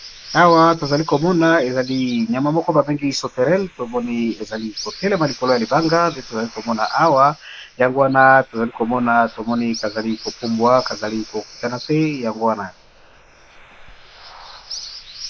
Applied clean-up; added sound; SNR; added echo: neural mask model Resemble Enhance denoiser.